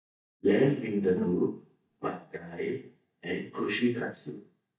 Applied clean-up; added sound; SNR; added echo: neural mask model DeepFilterNet 3.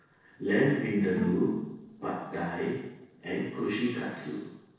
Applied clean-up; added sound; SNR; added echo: neural separator model SepFormer DNS4.